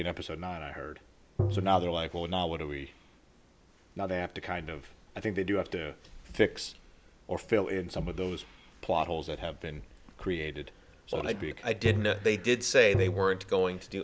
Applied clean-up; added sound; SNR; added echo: none; Tap; 1 dB; none.